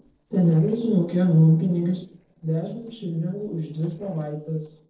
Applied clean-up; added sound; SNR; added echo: neural separator model SepFormer DNS4.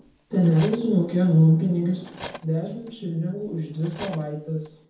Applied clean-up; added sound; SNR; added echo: none; Cutlery, silverware; 20 dB; reverberation time 0.6 s.